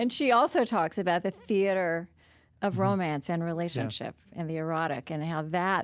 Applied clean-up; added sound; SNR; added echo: none; none; none; none.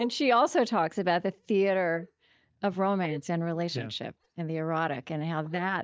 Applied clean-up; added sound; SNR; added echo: neural mask model DeepFilterNet 3.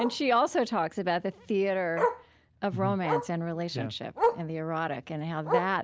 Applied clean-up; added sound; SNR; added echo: none; Bark; 4 dB; none.